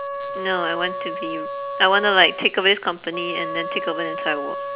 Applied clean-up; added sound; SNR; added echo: none; Wind instrument, woodwind instrument; 7 dB; none.